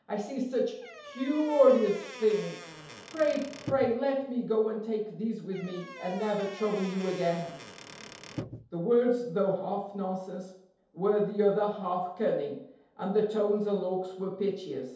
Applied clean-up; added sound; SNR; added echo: none; Squeak / Wood; 15 dB; reverberation time 0.8 s.